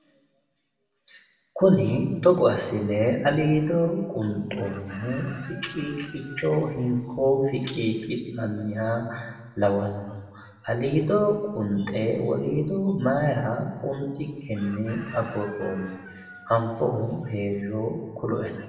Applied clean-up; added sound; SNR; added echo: none; Chicken, rooster; 20 dB; reverberation time 1.1 s.